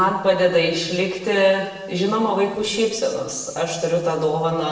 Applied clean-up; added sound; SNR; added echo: neural separator model SepFormer DNS4.